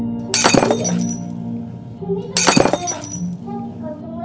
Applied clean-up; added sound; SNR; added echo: none; Shatter; -4 dB; reverberation time 0.9 s.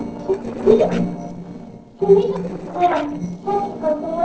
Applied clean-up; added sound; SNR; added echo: neural separator model SepFormer DNS4.